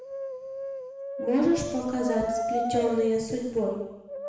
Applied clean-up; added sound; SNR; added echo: none; Brass instrument; 6 dB; reverberation time 1.0 s.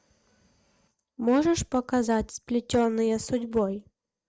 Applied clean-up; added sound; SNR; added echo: none; none; none; none.